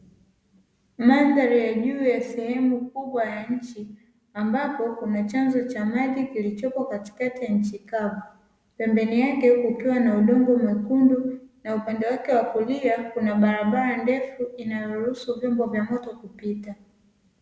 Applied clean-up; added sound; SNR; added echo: none; none; none; none.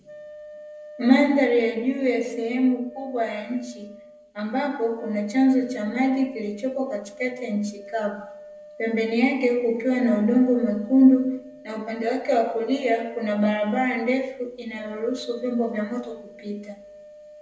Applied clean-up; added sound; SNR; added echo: none; Wind instrument, woodwind instrument; 19 dB; reverberation time 0.2 s.